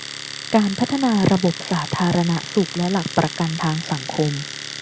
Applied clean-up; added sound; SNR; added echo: none; Domestic sounds, home sounds; 11 dB; none.